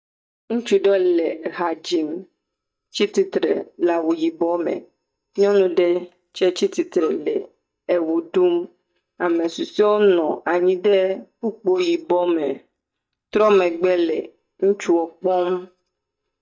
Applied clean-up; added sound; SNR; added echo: neural mask model DeepFilterNet 3.